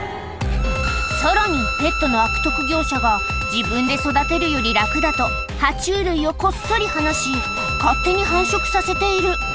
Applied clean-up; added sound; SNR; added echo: none; Bowed string instrument; 4 dB; none.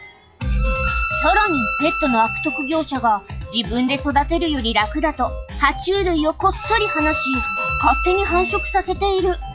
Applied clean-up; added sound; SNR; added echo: classical method log-MMSE.